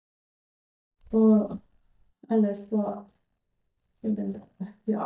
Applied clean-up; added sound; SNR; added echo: neural mask model DeepFilterNet 3.